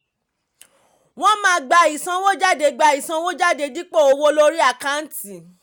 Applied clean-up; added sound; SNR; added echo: none; none; none; none.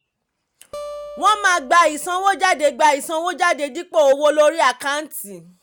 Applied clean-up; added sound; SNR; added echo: none; Acoustic guitar; 20 dB; none.